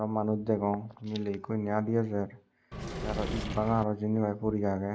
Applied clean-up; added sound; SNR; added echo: none; Engine / Mechanisms; 5 dB; none.